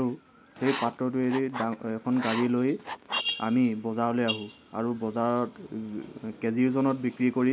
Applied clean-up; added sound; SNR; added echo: none; Writing; 11 dB; none.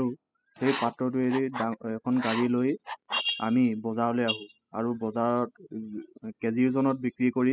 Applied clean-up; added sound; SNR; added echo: classical method spectral subtraction.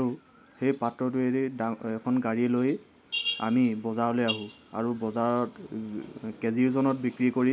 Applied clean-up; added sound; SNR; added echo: none; none; none; none.